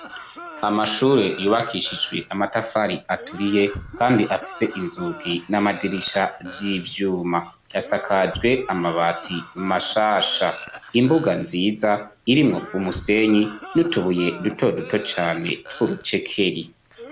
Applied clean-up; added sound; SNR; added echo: none; Cough; 16 dB; none.